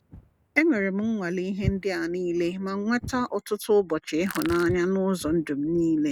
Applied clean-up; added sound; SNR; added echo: none; Walk, footsteps + Crushing; 14 dB; none.